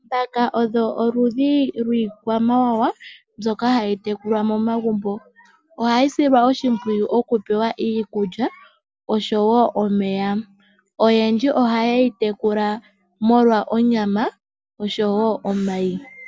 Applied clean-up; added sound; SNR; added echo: none; none; none; none.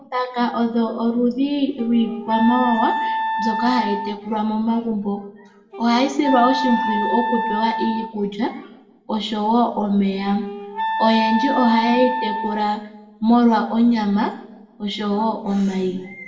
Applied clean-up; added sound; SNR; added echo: none; Wind instrument, woodwind instrument; 5 dB; reverberation time 0.6 s.